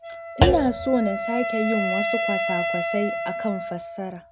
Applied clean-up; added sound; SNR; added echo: none; Thump, thud + Wind instrument, woodwind instrument; -1 dB; none.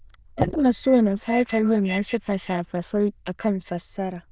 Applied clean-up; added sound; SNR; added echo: neural diffusion model UNIVERSE++.